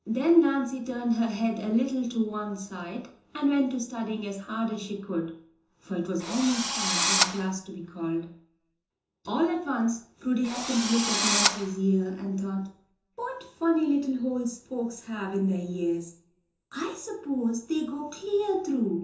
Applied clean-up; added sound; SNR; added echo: none; Drill; -1 dB; reverberation time 0.6 s.